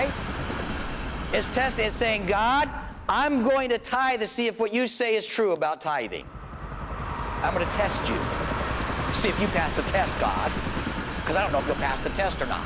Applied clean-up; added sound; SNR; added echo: none; Train; 4 dB; none.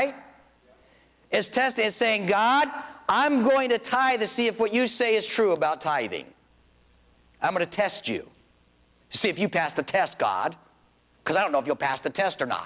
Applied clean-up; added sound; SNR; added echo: none; none; none; none.